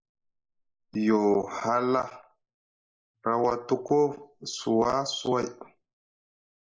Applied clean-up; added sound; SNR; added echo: neural mask model Resemble Enhance denoiser.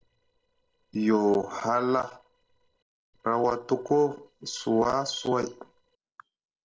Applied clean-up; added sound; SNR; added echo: neural separator model SepFormer DNS4.